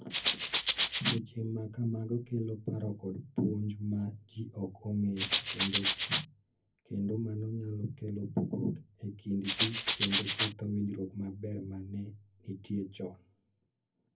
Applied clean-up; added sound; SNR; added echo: none; Rattle (instrument); -4 dB; reverberation time 0.3 s.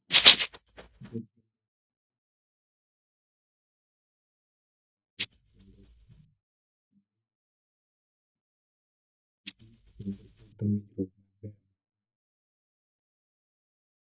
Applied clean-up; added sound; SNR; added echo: neural mask model DeepFilterNet 3.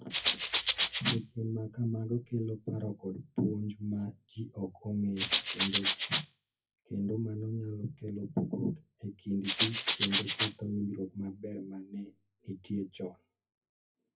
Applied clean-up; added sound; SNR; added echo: classical method WPE with log-MMSE.